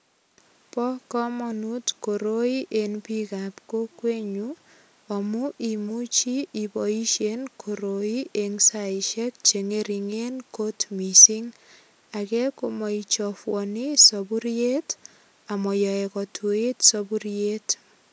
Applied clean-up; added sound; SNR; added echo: none; none; none; none.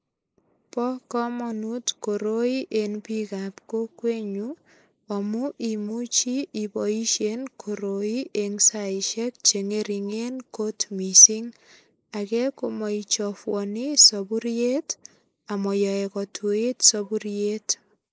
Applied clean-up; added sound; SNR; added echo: neural mask model Resemble Enhance denoiser.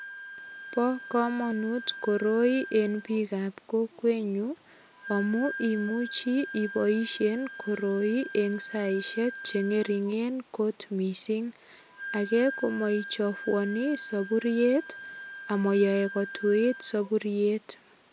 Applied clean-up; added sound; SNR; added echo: none; Wind instrument, woodwind instrument; 17 dB; none.